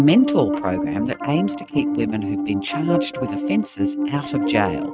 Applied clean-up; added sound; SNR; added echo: neural mask model RNNoise.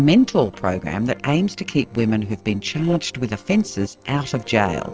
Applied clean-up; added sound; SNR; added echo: neural separator model SepFormer DNS4.